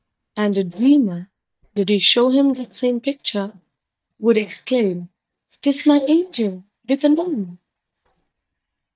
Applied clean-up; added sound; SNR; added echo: neural mask model DeepFilterNet 3.